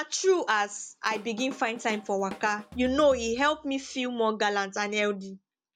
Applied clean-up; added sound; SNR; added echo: none; Drum kit; 18 dB; none.